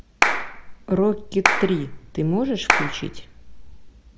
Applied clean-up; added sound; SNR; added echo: none; Clapping; -1 dB; none.